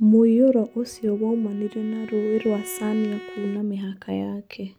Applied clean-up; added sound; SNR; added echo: none; Bowed string instrument; 20 dB; none.